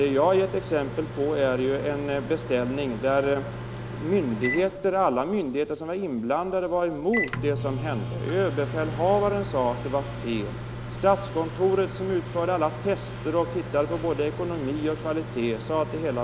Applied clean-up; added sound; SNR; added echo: none; Microwave oven; 8 dB; none.